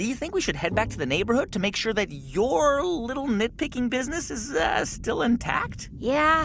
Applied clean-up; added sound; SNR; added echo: none; none; none; none.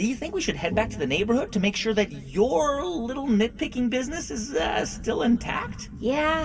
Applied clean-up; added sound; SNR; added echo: none; none; none; reverberation time 1.3 s.